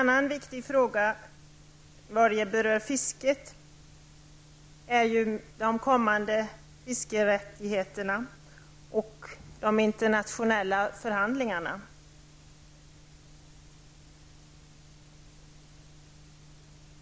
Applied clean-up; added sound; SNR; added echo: none; none; none; none.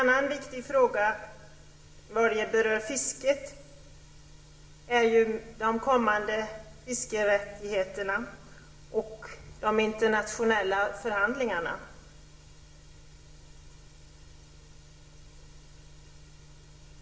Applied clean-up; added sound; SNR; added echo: none; none; none; reverberation time 0.9 s.